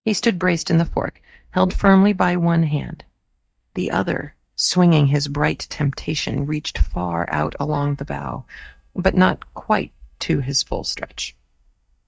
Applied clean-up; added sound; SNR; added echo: neural mask model DeepFilterNet 3.